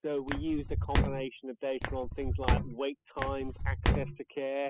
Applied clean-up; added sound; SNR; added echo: classical method spectral subtraction.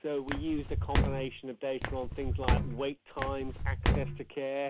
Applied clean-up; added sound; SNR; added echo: none; Walk, footsteps; -4 dB; none.